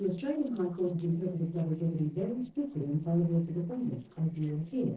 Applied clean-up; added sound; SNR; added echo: neural separator model SepFormer DNS4.